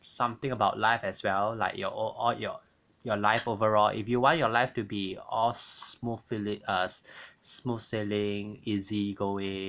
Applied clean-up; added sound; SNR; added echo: none; none; none; none.